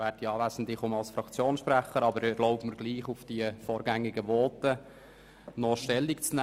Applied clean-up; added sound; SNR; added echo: none; none; none; none.